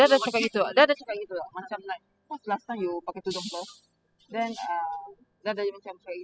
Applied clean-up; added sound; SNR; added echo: classical method spectral subtraction.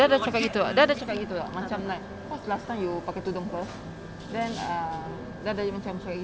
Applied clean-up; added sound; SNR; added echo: none; none; none; none.